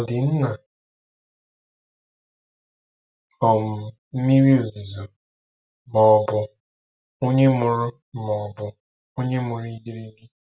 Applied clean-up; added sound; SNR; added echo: none; none; none; none.